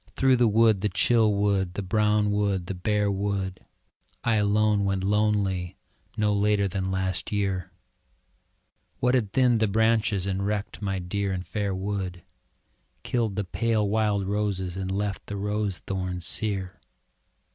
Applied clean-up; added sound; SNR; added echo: none; none; none; none.